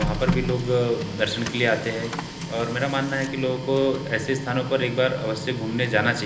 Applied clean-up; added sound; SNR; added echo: none; Printer; 6 dB; reverberation time 0.8 s.